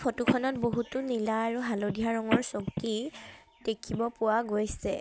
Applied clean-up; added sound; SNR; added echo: none; Telephone; 5 dB; none.